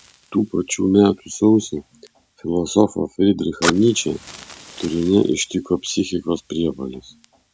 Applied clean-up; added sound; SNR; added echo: none; Fire; 15 dB; none.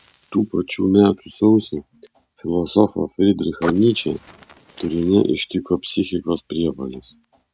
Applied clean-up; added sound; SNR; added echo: neural mask model RNNoise.